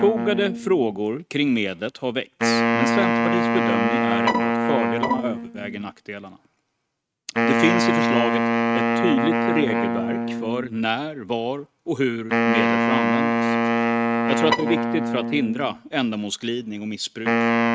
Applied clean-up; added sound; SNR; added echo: neural mask model RNNoise.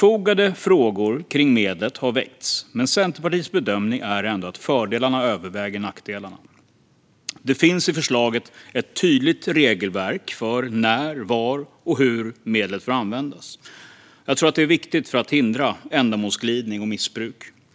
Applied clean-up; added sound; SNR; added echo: none; none; none; none.